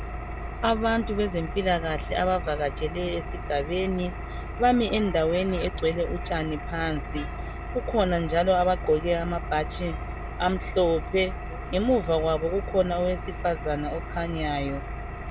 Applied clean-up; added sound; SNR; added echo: none; Engine; 7 dB; none.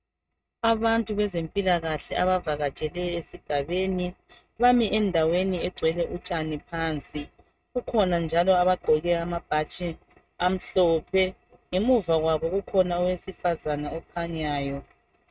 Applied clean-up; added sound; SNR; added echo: neural mask model RNNoise.